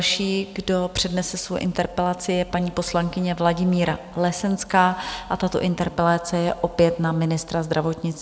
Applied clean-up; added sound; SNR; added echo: none; none; none; none.